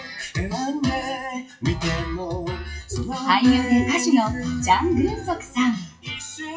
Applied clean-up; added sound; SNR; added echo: classical method WPE with log-MMSE.